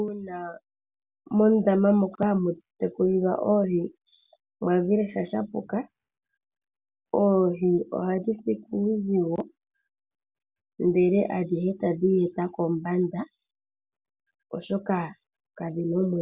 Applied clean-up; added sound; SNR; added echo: none; none; none; none.